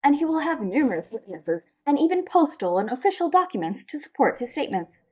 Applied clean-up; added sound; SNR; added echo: neural mask model DeepFilterNet 3.